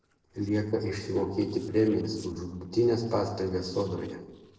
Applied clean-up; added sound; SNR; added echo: neural separator model SepFormer DNS4.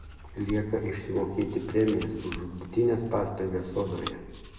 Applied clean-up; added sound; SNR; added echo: none; Chewing, mastication; 14 dB; reverberation time 1.0 s.